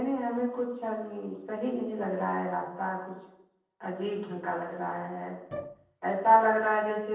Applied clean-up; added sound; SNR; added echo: neural separator model SepFormer DNS4.